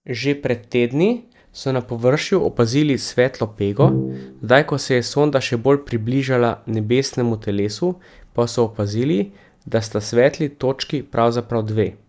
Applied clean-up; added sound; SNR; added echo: neural mask model DeepFilterNet 3.